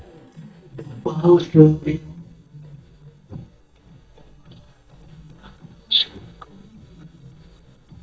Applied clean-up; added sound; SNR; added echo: neural mask model DeepFilterNet 3.